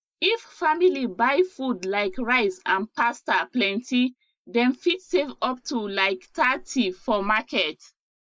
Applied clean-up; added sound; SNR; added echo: neural mask model Resemble Enhance denoiser.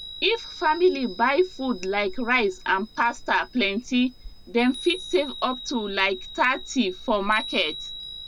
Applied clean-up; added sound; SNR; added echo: none; Chime; 14 dB; none.